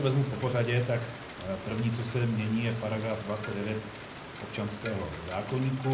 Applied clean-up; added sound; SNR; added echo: none; Rain; 12 dB; reverberation time 0.5 s.